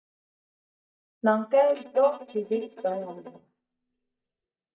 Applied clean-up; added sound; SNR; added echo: neural mask model DeepFilterNet 3.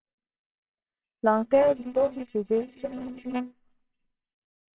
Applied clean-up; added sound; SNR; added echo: neural separator model SepFormer WHAMR!.